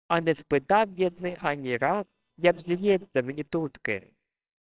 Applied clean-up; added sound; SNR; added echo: neural separator model SepFormer WHAMR!.